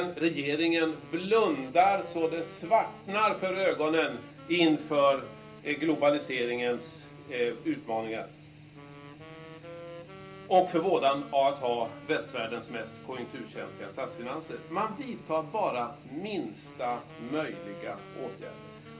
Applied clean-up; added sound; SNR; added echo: none; Wind instrument, woodwind instrument; 19 dB; reverberation time 0.3 s.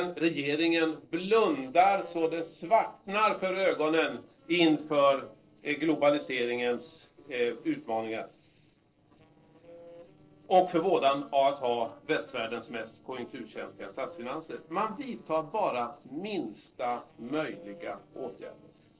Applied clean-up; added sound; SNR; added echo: neural separator model SepFormer DNS4.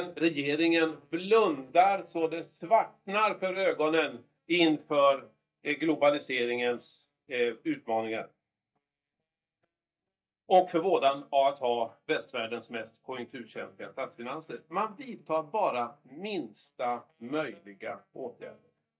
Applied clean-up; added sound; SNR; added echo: neural mask model DeepFilterNet 3.